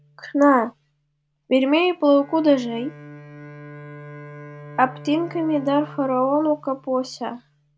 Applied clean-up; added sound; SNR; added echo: none; Bowed string instrument; 19 dB; none.